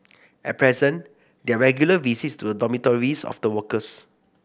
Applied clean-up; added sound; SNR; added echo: none; none; none; none.